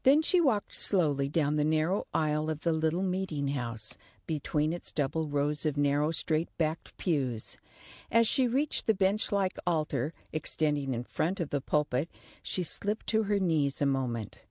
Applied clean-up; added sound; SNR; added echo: none; none; none; none.